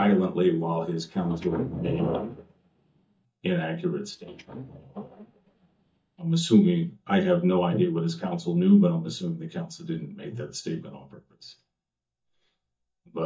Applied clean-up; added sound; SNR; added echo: neural mask model DeepFilterNet 3.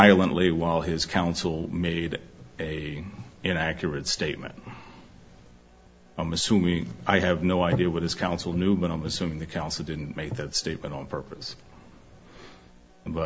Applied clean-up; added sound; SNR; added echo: none; none; none; none.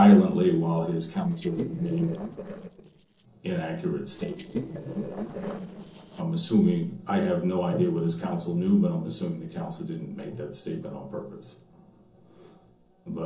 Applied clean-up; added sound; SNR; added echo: neural separator model SepFormer DNS4.